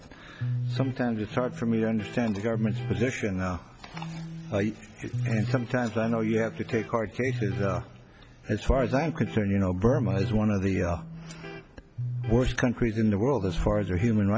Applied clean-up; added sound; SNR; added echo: none; Electric guitar; 8 dB; none.